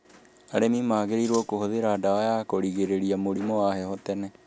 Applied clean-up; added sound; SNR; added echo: none; Scissors; 1 dB; none.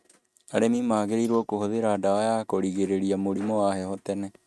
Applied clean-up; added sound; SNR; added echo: neural mask model RNNoise.